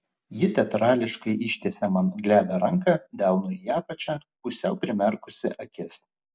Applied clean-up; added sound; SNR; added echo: none; none; none; none.